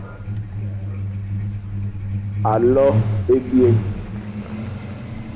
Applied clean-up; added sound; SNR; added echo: none; Truck; 2 dB; none.